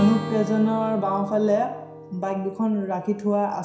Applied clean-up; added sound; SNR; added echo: none; Acoustic guitar / Strum; 12 dB; reverberation time 0.7 s.